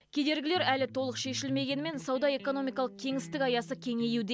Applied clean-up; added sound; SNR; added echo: none; Electric guitar; 15 dB; none.